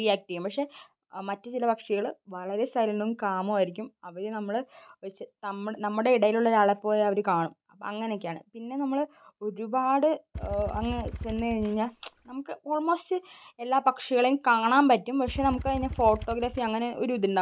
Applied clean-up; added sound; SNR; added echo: none; Motorcycle / Engine; 10 dB; none.